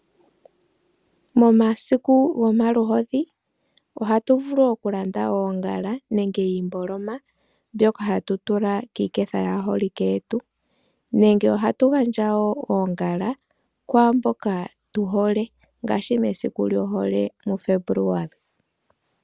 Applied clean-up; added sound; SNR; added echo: none; none; none; none.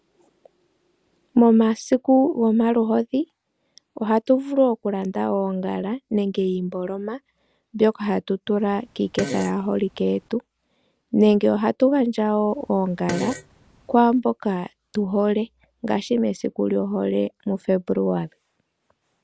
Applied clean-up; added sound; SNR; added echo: none; Fart; 13 dB; none.